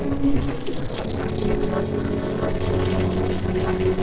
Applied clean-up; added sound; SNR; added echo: neural separator model SepFormer DNS4.